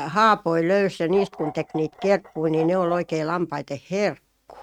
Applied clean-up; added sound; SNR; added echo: neural mask model RNNoise.